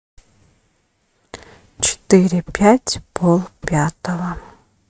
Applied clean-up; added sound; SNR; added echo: neural mask model RNNoise.